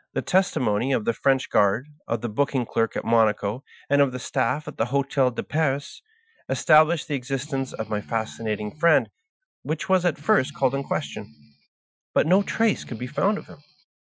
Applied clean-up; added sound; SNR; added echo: classical method Wiener filter.